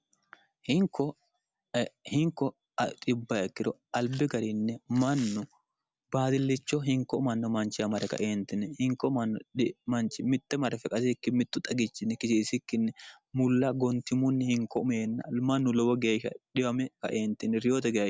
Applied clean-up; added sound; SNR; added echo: none; none; none; none.